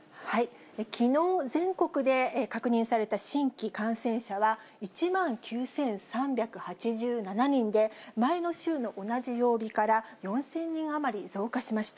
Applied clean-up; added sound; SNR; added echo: none; none; none; none.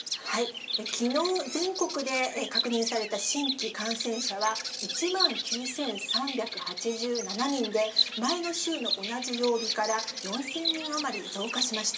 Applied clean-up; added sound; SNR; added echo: none; Bird vocalization, bird call, bird song; 3 dB; reverberation time 0.2 s.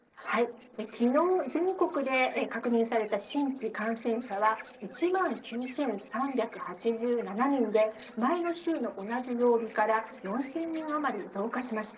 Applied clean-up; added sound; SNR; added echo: neural separator model SepFormer DNS4.